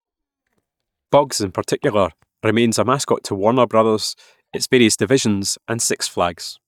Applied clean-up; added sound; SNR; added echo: neural mask model DeepFilterNet 3.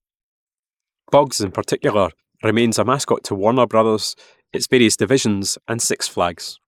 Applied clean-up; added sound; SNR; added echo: neural mask model Resemble Enhance denoiser.